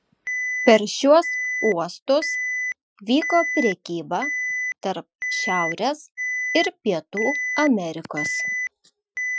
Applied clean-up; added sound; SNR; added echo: classical method Wiener filter.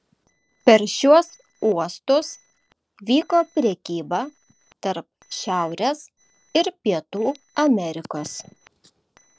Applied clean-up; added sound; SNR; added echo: neural separator model SepFormer DNS4.